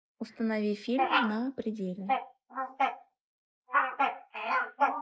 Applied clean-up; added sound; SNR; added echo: neural mask model Resemble Enhance denoiser.